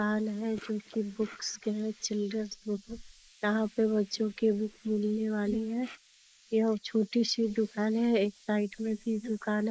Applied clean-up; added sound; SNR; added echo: neural mask model Resemble Enhance denoiser.